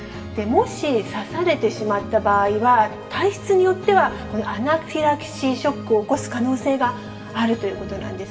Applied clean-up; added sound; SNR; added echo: none; none; none; reverberation time 1.5 s.